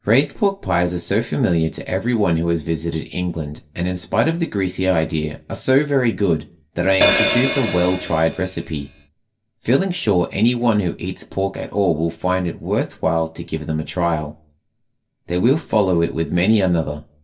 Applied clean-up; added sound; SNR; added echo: none; Hi-hat; 2 dB; reverberation time 0.2 s.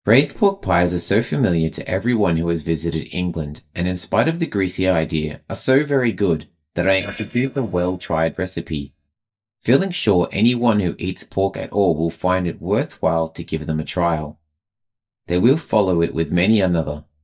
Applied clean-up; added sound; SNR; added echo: neural mask model DeepFilterNet 3.